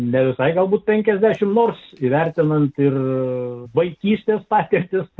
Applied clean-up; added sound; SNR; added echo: none; none; none; none.